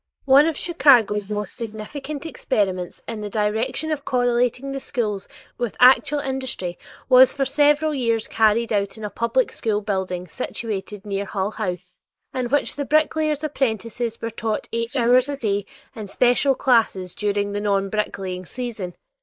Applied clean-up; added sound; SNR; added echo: neural mask model Resemble Enhance denoiser.